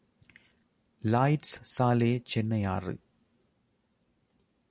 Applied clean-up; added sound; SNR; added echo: none; none; none; none.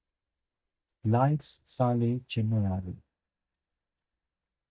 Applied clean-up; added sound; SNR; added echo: neural mask model DeepFilterNet 3.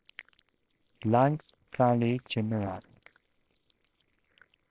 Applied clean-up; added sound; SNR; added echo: neural separator model SepFormer WHAMR!.